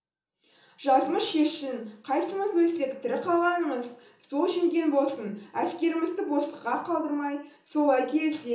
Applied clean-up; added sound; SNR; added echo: none; none; none; reverberation time 1.2 s.